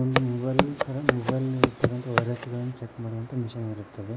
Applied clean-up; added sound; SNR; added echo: none; Walk, footsteps; -2 dB; none.